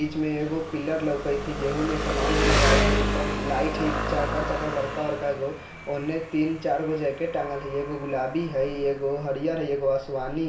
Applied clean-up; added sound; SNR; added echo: none; Engine; 2 dB; reverberation time 0.5 s.